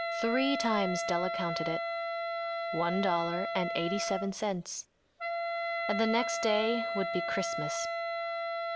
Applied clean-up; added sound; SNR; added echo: none; Wind instrument, woodwind instrument; 1 dB; none.